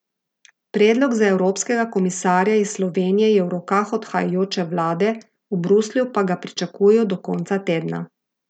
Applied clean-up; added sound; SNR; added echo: none; none; none; none.